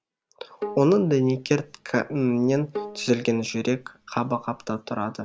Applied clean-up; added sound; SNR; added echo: none; Bowed string instrument; 15 dB; none.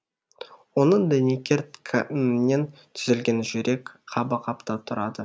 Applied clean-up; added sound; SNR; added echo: none; none; none; none.